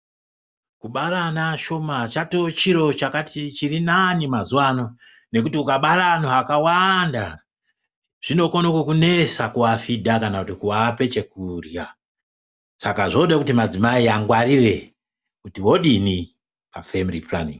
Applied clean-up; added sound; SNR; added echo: none; none; none; none.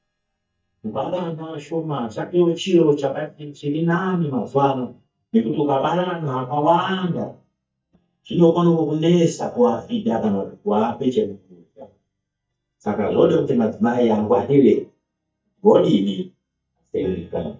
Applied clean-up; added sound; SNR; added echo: neural mask model DeepFilterNet 3.